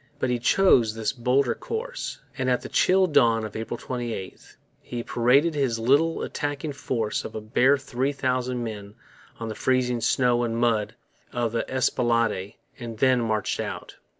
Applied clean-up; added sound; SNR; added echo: none; none; none; none.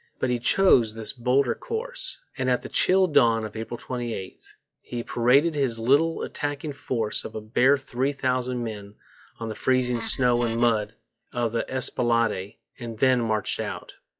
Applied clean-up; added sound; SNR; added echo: classical method log-MMSE.